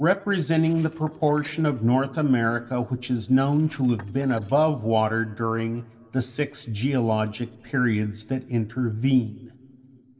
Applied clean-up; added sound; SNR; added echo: neural separator model SepFormer DNS4.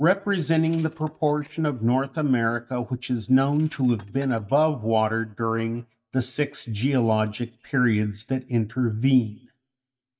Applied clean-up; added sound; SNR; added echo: neural mask model DeepFilterNet 3.